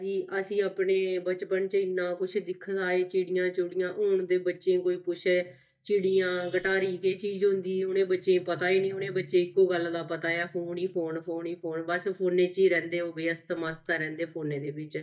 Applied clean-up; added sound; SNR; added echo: neural mask model DeepFilterNet 3.